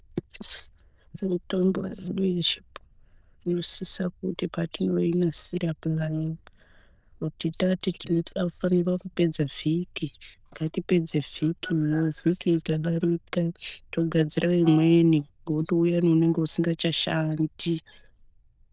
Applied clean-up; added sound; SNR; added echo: neural diffusion model UNIVERSE++.